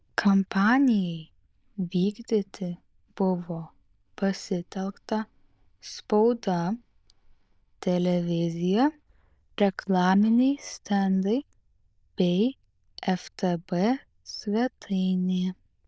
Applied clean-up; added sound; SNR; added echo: neural diffusion model UNIVERSE++.